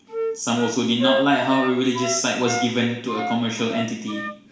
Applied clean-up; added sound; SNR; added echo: none; Wind instrument, woodwind instrument; 7 dB; reverberation time 0.7 s.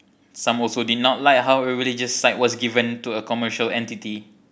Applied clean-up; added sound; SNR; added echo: none; none; none; none.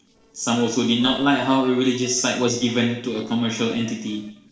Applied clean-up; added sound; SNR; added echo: neural separator model SepFormer DNS4.